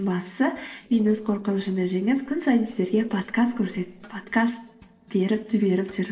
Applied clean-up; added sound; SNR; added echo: neural separator model SepFormer DNS4.